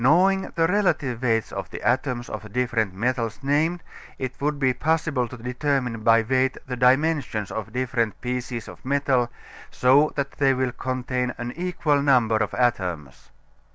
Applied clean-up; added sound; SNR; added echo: none; none; none; none.